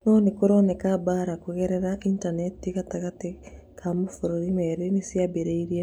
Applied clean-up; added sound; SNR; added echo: none; none; none; none.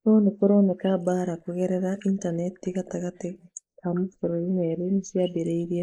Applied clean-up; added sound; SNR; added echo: neural mask model Resemble Enhance denoiser.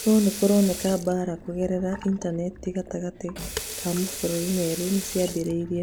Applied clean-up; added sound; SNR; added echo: none; Sink (filling or washing) / Water tap, faucet; 11 dB; none.